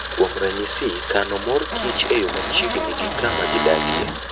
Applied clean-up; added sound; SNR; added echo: none; Camera + Squeak / Cupboard open or close; 0 dB; none.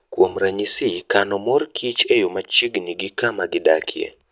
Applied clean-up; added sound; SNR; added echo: none; none; none; none.